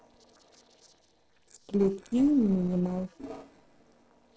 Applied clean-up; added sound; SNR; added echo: neural separator model SepFormer DNS4.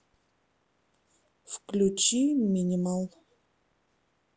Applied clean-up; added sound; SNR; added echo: none; none; none; none.